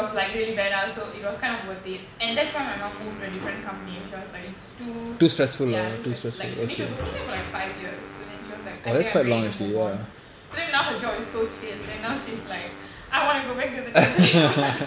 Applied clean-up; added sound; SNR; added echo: none; Wind instrument, woodwind instrument; 18 dB; none.